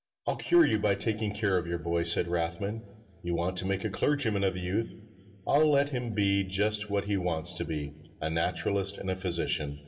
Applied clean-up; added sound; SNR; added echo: none; none; none; reverberation time 2.2 s.